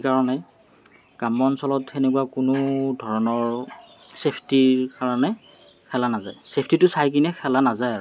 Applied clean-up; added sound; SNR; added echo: none; none; none; none.